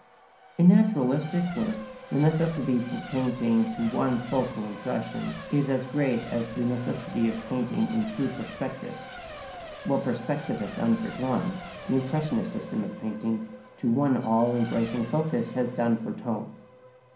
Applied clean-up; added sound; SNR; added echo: none; Race car, auto racing / Accelerating, revving, vroom / Mechanisms; 15 dB; reverberation time 0.6 s.